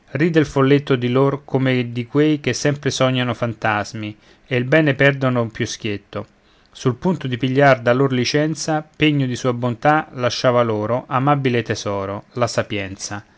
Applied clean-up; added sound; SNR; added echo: none; none; none; none.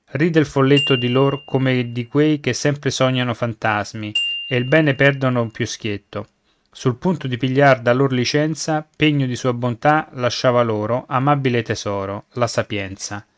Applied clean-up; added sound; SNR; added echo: neural mask model RNNoise.